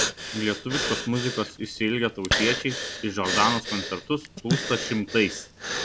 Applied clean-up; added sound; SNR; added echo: none; Breathing; 3 dB; none.